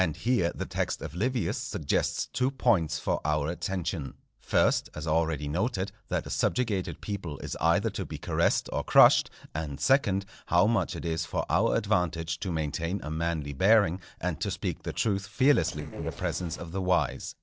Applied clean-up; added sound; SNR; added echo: neural separator model SepFormer DNS4.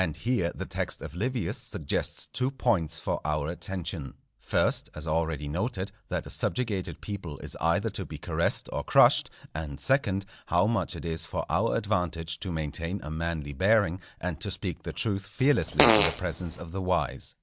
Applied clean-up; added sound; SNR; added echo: none; Fart; -5 dB; none.